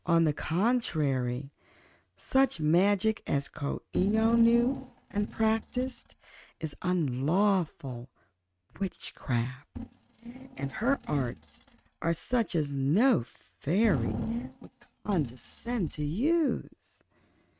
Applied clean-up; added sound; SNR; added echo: neural mask model RNNoise.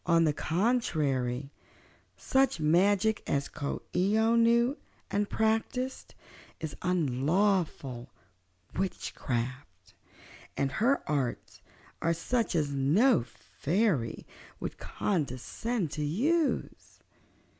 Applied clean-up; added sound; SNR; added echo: none; none; none; none.